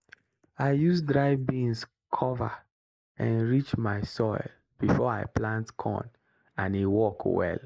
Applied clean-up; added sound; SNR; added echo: neural mask model Resemble Enhance denoiser.